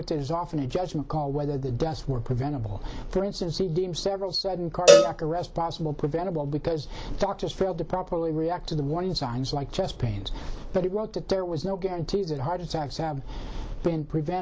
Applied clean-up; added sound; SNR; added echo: none; Cowbell; -5 dB; none.